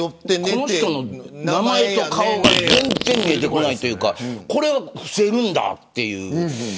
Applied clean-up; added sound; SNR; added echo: none; Fart; -1 dB; none.